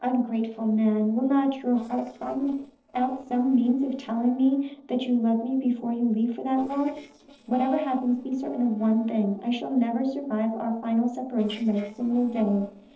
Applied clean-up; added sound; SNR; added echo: neural separator model SepFormer DNS4.